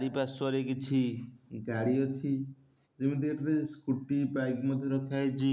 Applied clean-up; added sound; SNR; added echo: none; none; none; none.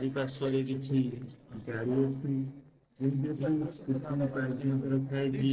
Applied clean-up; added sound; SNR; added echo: neural separator model SepFormer DNS4.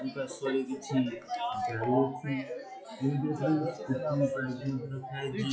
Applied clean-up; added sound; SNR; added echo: classical method WPE with log-MMSE.